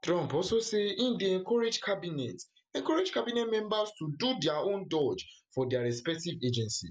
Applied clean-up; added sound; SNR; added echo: none; none; none; none.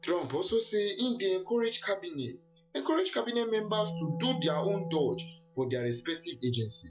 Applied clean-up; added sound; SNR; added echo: classical method log-MMSE.